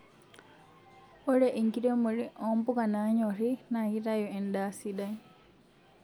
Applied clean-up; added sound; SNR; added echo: none; none; none; none.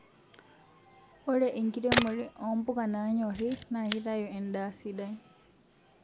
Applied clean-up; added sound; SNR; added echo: none; Camera; -1 dB; none.